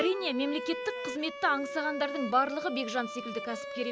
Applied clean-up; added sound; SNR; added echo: none; Bowed string instrument; 7 dB; none.